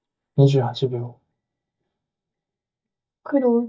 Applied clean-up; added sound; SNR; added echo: neural mask model DeepFilterNet 3.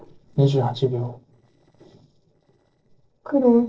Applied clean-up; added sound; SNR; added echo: neural separator model SepFormer DNS4.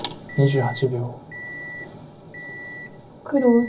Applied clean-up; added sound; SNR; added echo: none; Microwave oven; 15 dB; reverberation time 0.4 s.